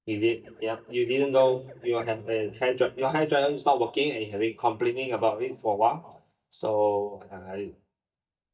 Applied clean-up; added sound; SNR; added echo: neural mask model DeepFilterNet 3.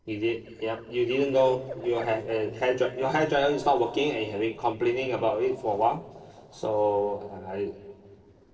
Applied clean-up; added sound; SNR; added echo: neural separator model SepFormer DNS4.